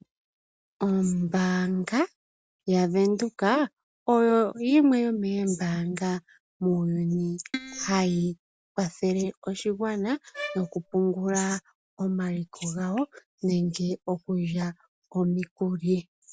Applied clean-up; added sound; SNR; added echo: none; Keyboard (musical) + Bowed string instrument; 13 dB; none.